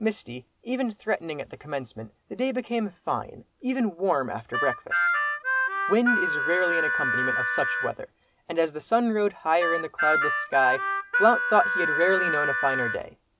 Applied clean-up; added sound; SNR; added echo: none; Harmonica; -1 dB; none.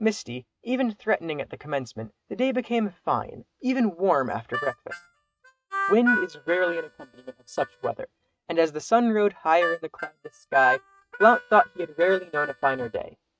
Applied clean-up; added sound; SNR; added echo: neural mask model RNNoise.